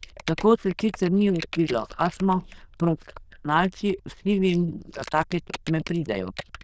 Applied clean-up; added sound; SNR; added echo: neural diffusion model UNIVERSE++.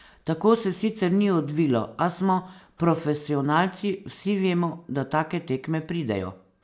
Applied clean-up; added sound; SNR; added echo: none; none; none; none.